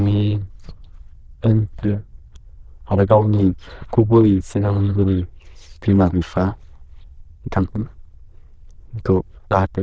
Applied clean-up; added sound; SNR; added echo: neural diffusion model UNIVERSE++.